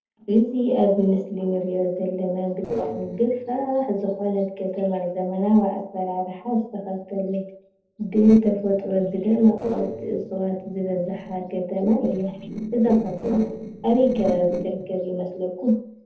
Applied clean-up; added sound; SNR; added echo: neural separator model SepFormer DNS4.